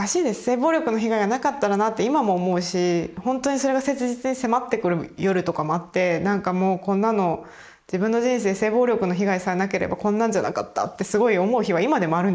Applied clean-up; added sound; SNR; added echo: neural mask model Resemble Enhance denoiser.